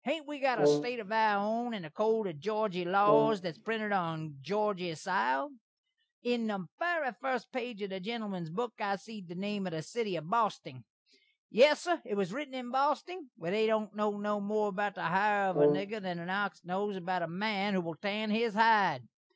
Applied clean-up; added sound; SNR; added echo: none; Brass instrument; 0 dB; none.